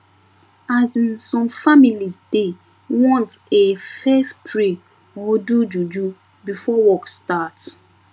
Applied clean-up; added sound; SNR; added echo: none; none; none; none.